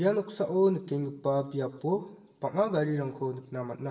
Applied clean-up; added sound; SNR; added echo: none; none; none; reverberation time 1.0 s.